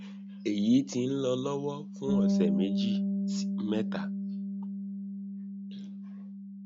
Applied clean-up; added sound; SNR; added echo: none; Bass guitar; -1 dB; none.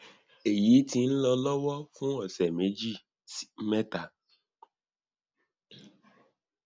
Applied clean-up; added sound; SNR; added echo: none; none; none; none.